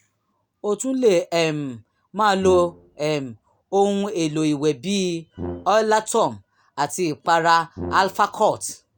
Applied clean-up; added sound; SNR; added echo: none; Brass instrument; 14 dB; none.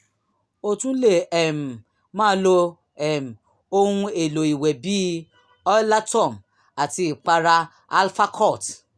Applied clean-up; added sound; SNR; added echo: none; none; none; none.